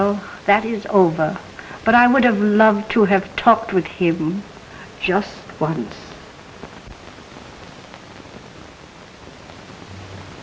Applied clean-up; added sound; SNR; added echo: none; none; none; none.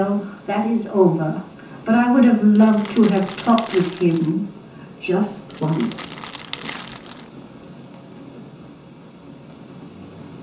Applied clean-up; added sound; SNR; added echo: none; Crackle; 14 dB; reverberation time 0.9 s.